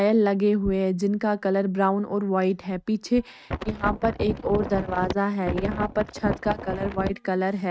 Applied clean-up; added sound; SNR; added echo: neural mask model RNNoise.